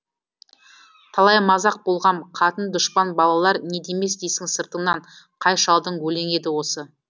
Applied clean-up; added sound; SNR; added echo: none; none; none; none.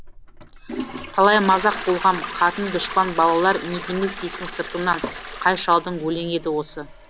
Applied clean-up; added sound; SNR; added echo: none; Toilet flush; 11 dB; none.